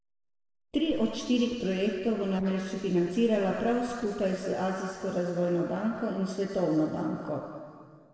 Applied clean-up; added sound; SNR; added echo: neural separator model SepFormer DNS4.